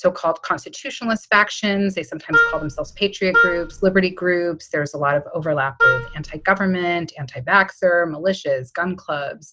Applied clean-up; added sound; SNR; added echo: none; Wind instrument, woodwind instrument; 0 dB; none.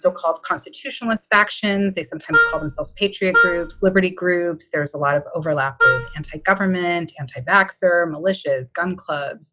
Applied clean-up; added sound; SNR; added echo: classical method log-MMSE.